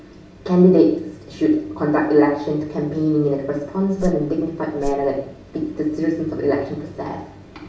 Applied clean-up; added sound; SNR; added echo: none; Whoosh, swoosh, swish; 10 dB; reverberation time 0.5 s.